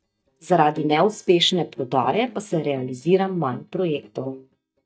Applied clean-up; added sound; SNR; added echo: neural mask model DeepFilterNet 3.